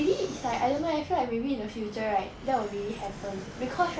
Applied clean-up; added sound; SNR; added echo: none; Fixed-wing aircraft, airplane; 15 dB; none.